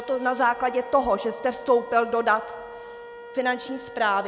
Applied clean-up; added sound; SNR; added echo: none; Wind instrument, woodwind instrument; 15 dB; none.